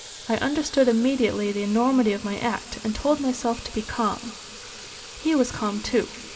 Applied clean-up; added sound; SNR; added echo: none; Sink (filling or washing) / Water tap, faucet; 16 dB; reverberation time 1.8 s.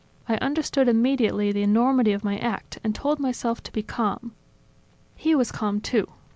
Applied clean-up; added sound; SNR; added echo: none; none; none; none.